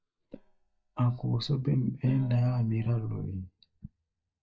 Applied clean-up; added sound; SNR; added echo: neural mask model DeepFilterNet 3.